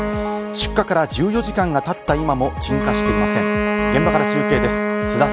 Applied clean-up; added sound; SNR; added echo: none; Wind instrument, woodwind instrument; 2 dB; none.